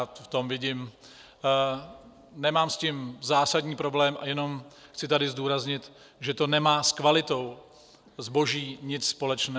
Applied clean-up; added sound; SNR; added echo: none; none; none; none.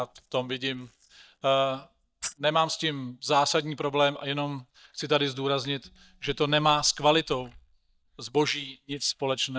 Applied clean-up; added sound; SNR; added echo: neural mask model DeepFilterNet 3.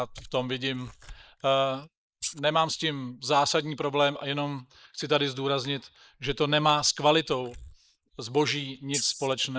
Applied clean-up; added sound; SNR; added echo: neural mask model Resemble Enhance denoiser.